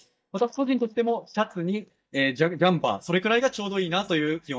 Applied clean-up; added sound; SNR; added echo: neural mask model DeepFilterNet 3.